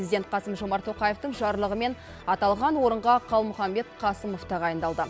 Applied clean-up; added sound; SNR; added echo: none; none; none; none.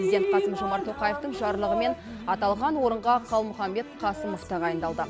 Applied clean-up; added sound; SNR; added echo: none; Drip; 3 dB; none.